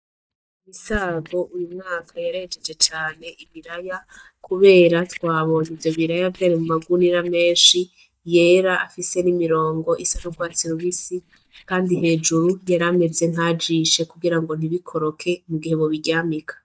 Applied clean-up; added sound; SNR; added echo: neural mask model DeepFilterNet 3.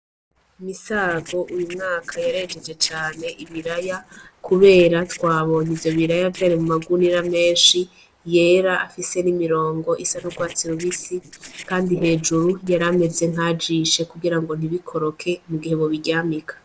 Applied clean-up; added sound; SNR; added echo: neural separator model SepFormer DNS4.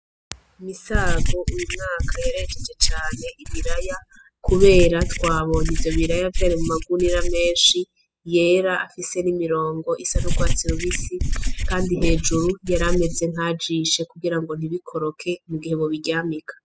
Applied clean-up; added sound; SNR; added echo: classical method spectral subtraction.